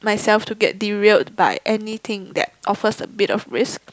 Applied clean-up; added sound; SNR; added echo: none; none; none; none.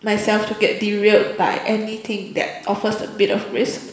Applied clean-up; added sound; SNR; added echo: none; none; none; reverberation time 1.2 s.